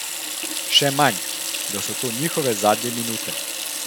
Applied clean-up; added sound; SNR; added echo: none; Sink (filling or washing) / Water tap, faucet; 3 dB; none.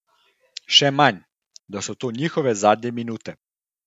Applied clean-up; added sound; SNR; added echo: none; none; none; none.